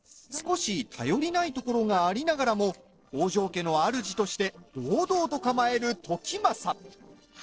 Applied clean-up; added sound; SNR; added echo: neural separator model SepFormer DNS4.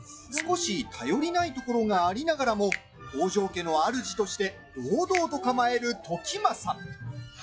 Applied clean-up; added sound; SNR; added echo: classical method log-MMSE.